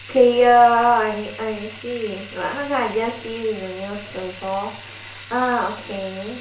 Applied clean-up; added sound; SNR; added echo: none; Bathtub (filling or washing); 18 dB; reverberation time 0.7 s.